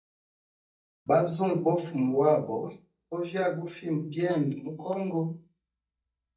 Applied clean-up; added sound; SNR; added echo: neural mask model DeepFilterNet 3.